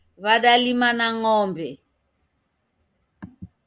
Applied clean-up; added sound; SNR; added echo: none; none; none; none.